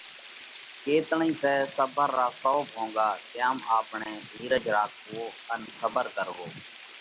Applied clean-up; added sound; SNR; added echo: none; Water; 15 dB; none.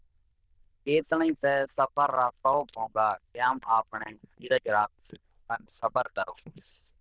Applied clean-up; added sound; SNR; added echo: neural diffusion model UNIVERSE++.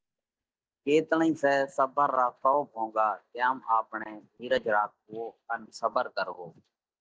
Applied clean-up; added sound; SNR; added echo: neural mask model DeepFilterNet 3.